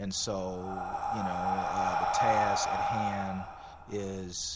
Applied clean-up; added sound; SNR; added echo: none; Breathing; -4 dB; none.